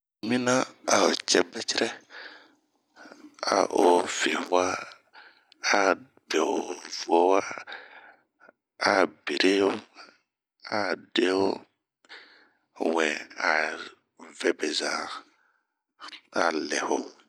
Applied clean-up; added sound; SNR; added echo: none; none; none; none.